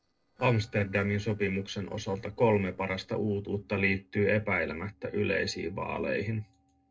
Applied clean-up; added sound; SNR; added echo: neural separator model SepFormer DNS4.